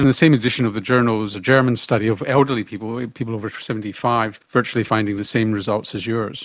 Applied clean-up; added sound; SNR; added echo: none; none; none; none.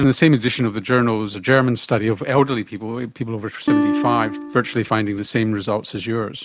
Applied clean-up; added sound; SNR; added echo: none; Acoustic guitar; 1 dB; none.